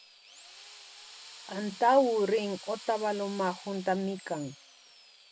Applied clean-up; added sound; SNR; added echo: none; Drill; 18 dB; none.